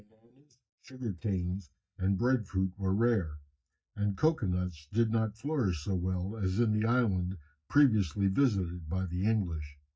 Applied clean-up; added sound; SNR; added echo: neural mask model DeepFilterNet 3.